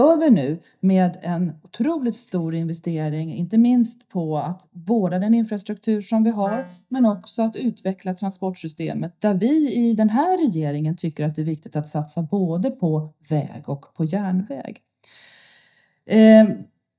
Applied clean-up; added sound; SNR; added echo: neural mask model DeepFilterNet 3.